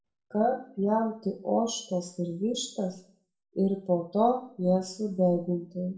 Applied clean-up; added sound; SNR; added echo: none; none; none; reverberation time 0.4 s.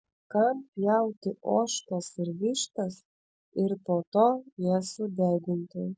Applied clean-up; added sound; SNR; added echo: none; none; none; none.